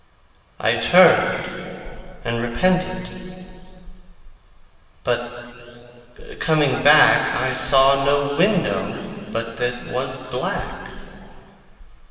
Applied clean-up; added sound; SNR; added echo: none; none; none; reverberation time 2.9 s.